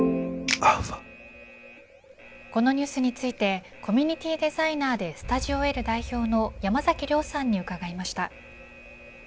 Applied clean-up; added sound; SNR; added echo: none; Alarm; 14 dB; none.